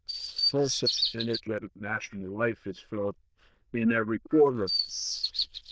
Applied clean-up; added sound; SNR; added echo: neural diffusion model UNIVERSE++.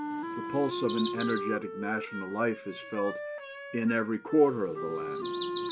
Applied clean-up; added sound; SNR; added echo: none; Chirp, tweet + Wind instrument, woodwind instrument; 2 dB; none.